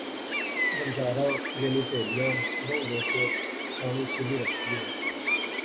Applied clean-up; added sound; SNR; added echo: none; Gull, seagull; -1 dB; none.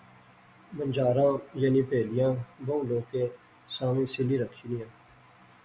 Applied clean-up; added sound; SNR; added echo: none; none; none; none.